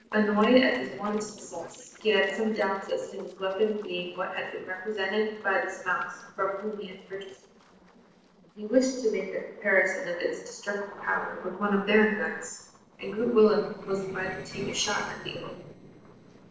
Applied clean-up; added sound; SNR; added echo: neural separator model SepFormer DNS4.